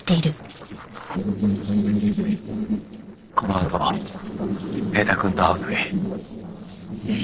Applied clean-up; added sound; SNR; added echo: neural separator model SepFormer DNS4.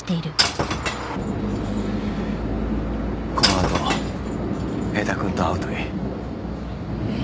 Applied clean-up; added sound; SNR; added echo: none; Shatter / Crushing; 4 dB; none.